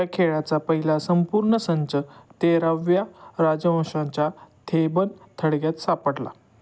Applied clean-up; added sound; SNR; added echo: none; none; none; none.